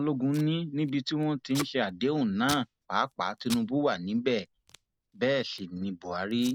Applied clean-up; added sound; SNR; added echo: none; Packing tape, duct tape; 17 dB; none.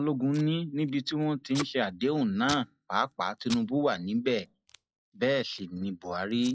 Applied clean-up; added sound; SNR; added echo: classical method log-MMSE.